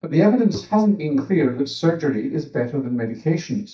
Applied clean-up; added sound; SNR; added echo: neural mask model DeepFilterNet 3.